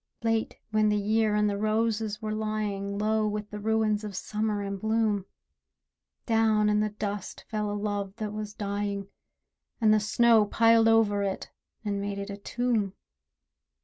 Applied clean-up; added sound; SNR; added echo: none; none; none; none.